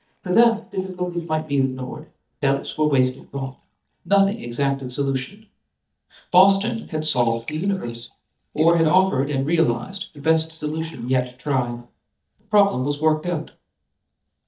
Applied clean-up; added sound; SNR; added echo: neural mask model DeepFilterNet 3.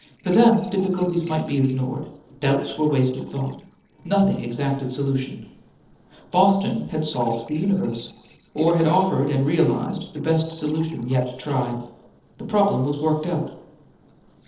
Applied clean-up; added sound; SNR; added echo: neural separator model SepFormer DNS4.